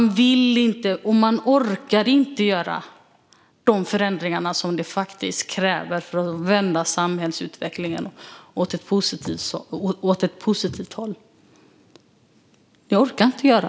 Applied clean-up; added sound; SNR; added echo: none; none; none; none.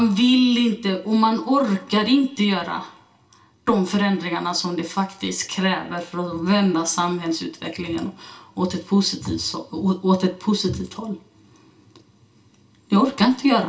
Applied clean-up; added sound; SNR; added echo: none; none; none; reverberation time 0.2 s.